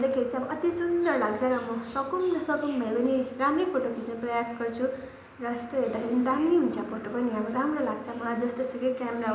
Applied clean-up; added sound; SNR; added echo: none; none; none; reverberation time 0.9 s.